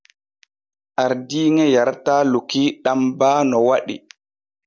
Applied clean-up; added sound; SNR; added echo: none; none; none; none.